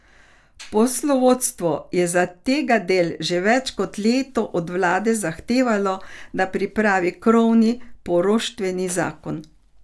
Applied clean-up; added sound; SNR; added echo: none; none; none; none.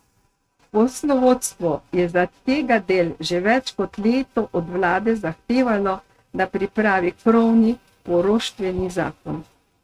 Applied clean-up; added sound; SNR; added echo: neural mask model RNNoise.